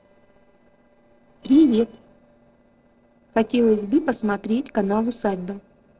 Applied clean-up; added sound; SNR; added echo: neural separator model SepFormer DNS4.